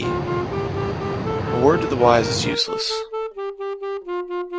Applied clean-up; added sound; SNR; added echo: none; Boat, Water vehicle + Wind instrument, woodwind instrument; 1 dB; none.